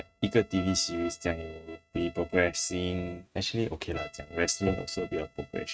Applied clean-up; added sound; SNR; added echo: neural mask model RNNoise.